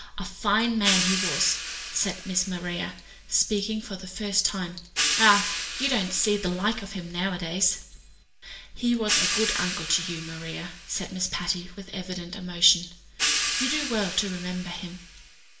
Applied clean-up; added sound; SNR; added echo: none; Hi-hat; 4 dB; reverberation time 0.5 s.